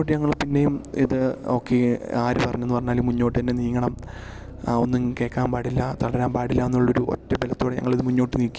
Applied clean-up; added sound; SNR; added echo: none; Bass guitar; 18 dB; none.